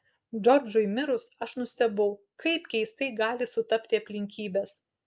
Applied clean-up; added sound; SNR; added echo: none; none; none; none.